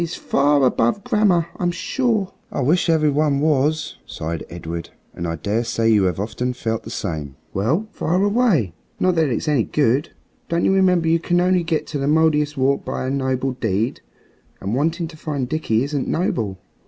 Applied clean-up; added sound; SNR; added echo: none; none; none; none.